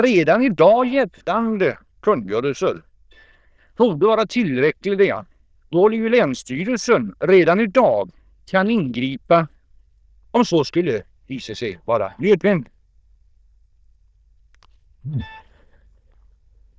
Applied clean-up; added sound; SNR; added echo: neural diffusion model UNIVERSE++.